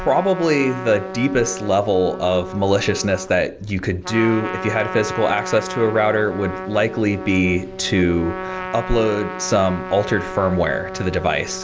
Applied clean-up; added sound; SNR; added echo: none; Trumpet; 10 dB; none.